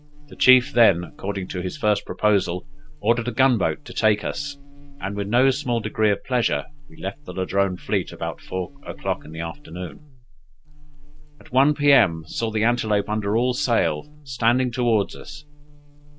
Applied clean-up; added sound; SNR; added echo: none; Buzz; 15 dB; none.